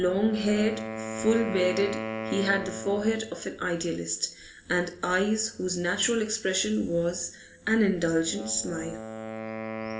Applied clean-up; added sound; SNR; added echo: none; Wind instrument, woodwind instrument; 10 dB; reverberation time 1.3 s.